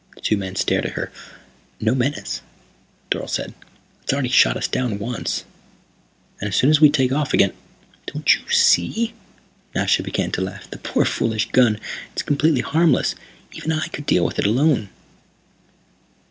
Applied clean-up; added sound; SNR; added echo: none; none; none; none.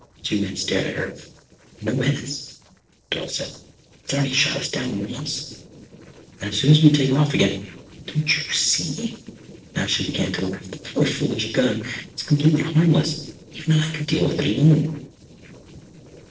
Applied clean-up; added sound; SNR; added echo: neural separator model SepFormer DNS4.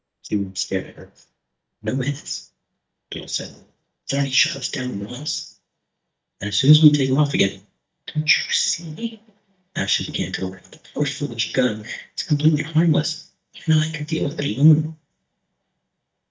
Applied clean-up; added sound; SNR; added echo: neural mask model DeepFilterNet 3.